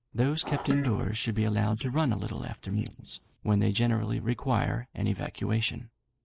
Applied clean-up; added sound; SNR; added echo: neural mask model Resemble Enhance denoiser.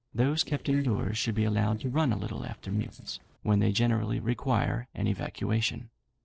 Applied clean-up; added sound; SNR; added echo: neural separator model SepFormer DNS4.